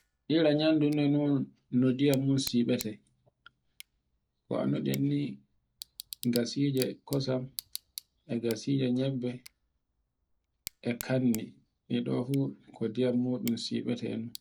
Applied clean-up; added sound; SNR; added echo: none; Tick / Bicycle; 18 dB; none.